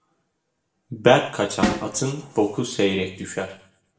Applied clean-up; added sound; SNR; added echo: none; Snare drum; 7 dB; reverberation time 0.5 s.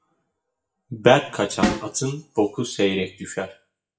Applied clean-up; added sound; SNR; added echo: classical method WPE with log-MMSE.